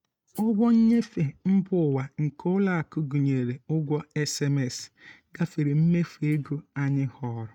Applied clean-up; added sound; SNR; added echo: neural mask model RNNoise.